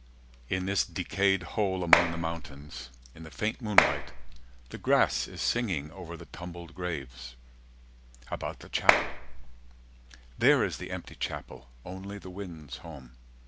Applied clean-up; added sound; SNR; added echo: none; Clapping; -4 dB; none.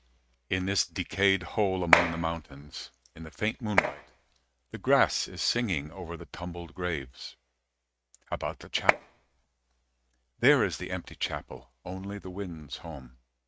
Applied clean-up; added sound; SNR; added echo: neural mask model RNNoise.